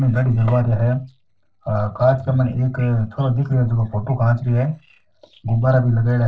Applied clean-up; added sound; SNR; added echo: neural separator model SepFormer DNS4.